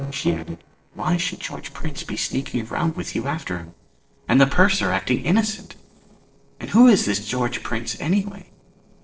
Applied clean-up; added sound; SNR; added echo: neural separator model SepFormer DNS4.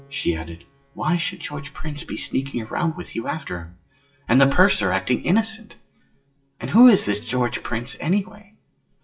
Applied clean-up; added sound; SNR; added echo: classical method WPE with log-MMSE.